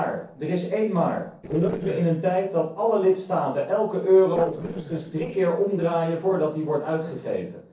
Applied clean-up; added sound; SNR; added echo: neural separator model SepFormer DNS4.